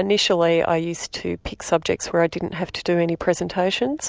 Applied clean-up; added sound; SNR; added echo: none; none; none; none.